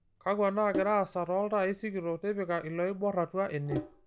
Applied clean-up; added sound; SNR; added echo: none; Sink (filling or washing); 13 dB; none.